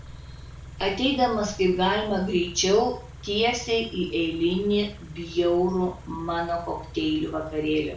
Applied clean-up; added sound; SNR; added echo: none; Idling / Car; 16 dB; reverberation time 0.3 s.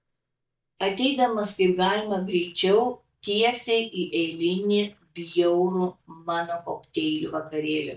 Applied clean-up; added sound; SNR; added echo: neural mask model DeepFilterNet 3.